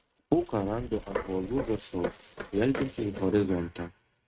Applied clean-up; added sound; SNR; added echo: neural mask model RNNoise.